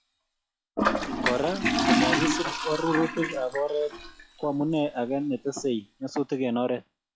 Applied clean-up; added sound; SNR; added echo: classical method log-MMSE.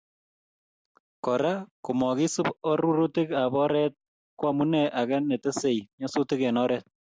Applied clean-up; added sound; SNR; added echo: none; none; none; none.